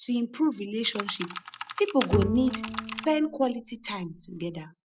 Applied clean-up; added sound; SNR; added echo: none; Bowed string instrument + Computer keyboard; 5 dB; none.